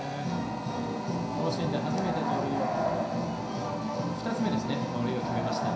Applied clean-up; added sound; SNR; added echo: none; Drill; 14 dB; reverberation time 0.5 s.